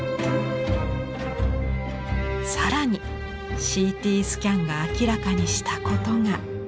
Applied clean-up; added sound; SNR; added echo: none; none; none; none.